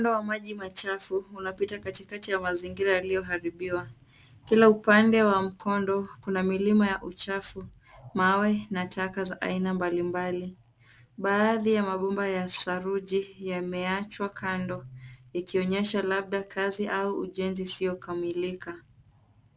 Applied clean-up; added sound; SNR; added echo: none; none; none; none.